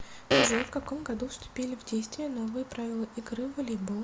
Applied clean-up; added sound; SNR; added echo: none; Fart; -4 dB; none.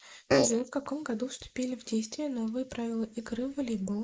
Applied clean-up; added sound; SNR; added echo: neural mask model Resemble Enhance denoiser.